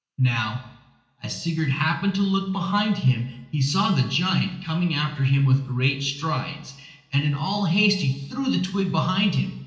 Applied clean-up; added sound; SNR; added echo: none; none; none; reverberation time 0.8 s.